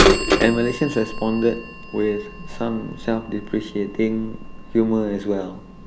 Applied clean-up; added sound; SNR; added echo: none; Bird vocalization, bird call, bird song / Telephone; 2 dB; none.